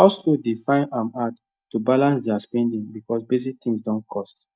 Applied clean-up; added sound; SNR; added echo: neural mask model DeepFilterNet 3.